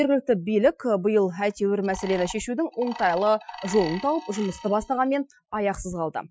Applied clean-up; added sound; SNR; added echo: classical method Wiener filter.